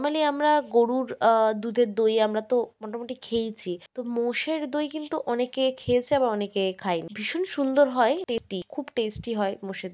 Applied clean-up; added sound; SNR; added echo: none; none; none; none.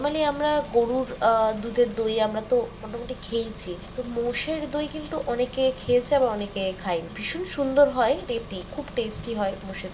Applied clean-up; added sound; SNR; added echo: none; Engine; 15 dB; reverberation time 0.4 s.